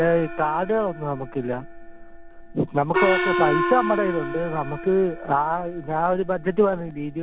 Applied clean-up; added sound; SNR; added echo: none; Gong; 5 dB; none.